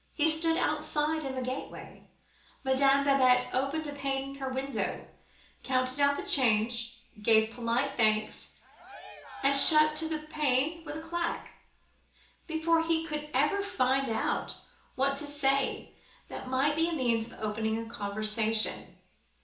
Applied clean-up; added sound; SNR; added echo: none; Cheering; 16 dB; reverberation time 0.7 s.